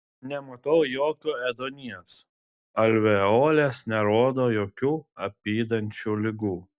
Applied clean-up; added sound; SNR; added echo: none; none; none; none.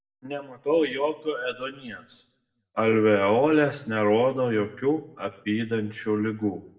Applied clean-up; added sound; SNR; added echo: none; none; none; reverberation time 0.6 s.